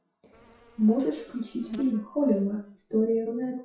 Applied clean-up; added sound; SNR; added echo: classical method WPE with log-MMSE.